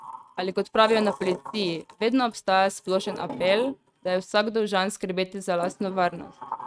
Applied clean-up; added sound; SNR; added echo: neural mask model RNNoise.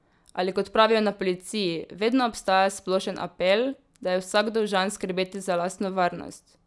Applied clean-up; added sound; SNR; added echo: none; none; none; none.